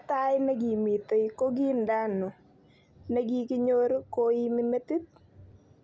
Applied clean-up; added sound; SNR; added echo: none; none; none; none.